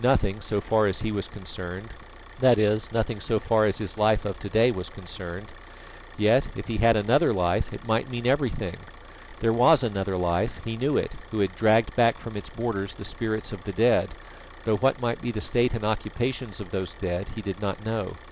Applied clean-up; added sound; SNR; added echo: none; Idling / Car; 19 dB; none.